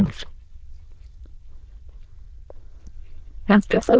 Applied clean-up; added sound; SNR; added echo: neural diffusion model UNIVERSE++.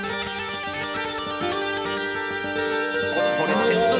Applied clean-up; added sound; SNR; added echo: none; Electric guitar; 5 dB; none.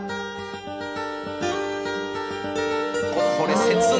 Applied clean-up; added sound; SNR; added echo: none; none; none; none.